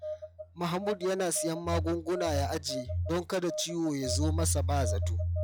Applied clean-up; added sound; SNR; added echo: classical method log-MMSE.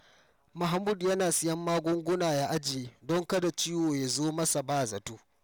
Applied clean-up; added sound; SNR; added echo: none; none; none; none.